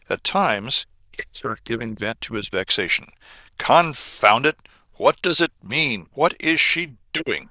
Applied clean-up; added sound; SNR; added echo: neural diffusion model UNIVERSE++.